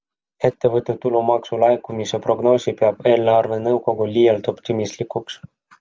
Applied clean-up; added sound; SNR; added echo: none; none; none; none.